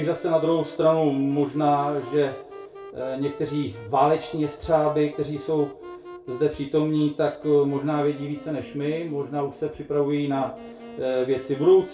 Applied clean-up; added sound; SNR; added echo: none; Wind instrument, woodwind instrument; 18 dB; reverberation time 0.3 s.